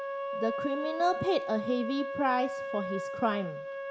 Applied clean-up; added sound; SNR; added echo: none; Wind instrument, woodwind instrument; 4 dB; none.